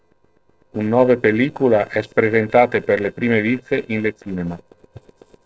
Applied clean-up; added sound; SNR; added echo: neural separator model SepFormer DNS4.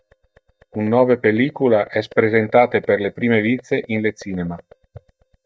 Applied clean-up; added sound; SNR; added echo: neural mask model DeepFilterNet 3.